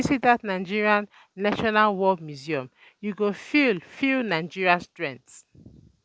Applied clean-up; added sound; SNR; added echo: none; none; none; none.